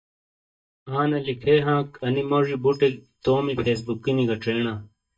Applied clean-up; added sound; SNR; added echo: neural mask model DeepFilterNet 3.